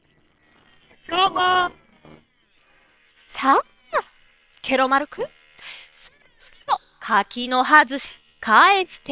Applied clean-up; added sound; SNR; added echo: neural separator model SepFormer WHAM!.